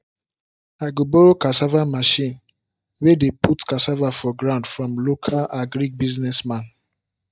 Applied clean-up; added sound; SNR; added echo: neural mask model DeepFilterNet 3.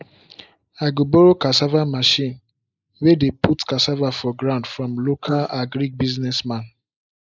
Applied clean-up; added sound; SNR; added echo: neural mask model Resemble Enhance denoiser.